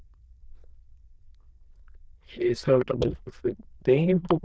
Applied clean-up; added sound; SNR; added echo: neural diffusion model UNIVERSE++.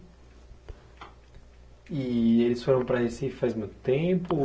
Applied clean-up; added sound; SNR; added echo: none; none; none; none.